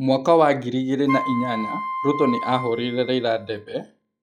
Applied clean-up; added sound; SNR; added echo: classical method log-MMSE.